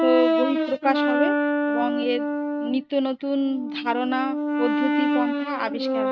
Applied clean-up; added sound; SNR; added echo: neural mask model RNNoise.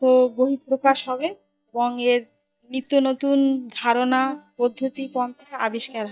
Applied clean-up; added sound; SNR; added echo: neural mask model DeepFilterNet 3.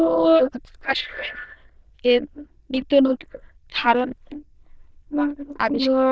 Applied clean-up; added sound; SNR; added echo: neural diffusion model UNIVERSE++.